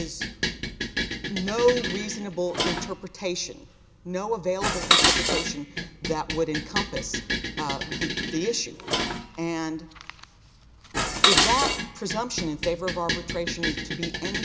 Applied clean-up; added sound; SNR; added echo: none; Dishes, pots, and pans; -2 dB; none.